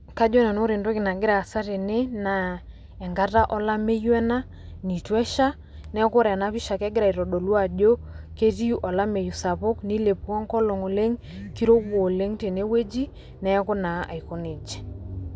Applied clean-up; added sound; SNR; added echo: none; none; none; none.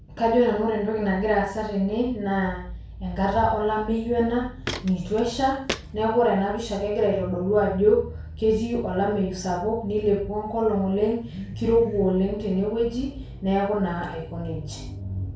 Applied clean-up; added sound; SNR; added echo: none; Walk, footsteps; 12 dB; reverberation time 0.4 s.